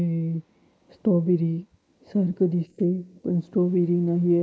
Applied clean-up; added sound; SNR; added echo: neural mask model Resemble Enhance denoiser.